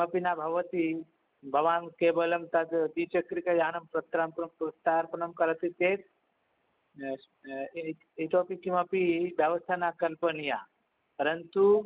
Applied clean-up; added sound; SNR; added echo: none; none; none; none.